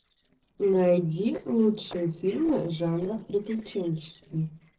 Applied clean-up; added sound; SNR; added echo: neural separator model SepFormer DNS4.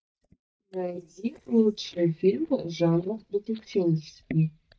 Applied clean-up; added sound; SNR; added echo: neural mask model DeepFilterNet 3.